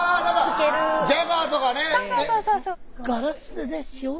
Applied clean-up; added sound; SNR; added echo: none; none; none; none.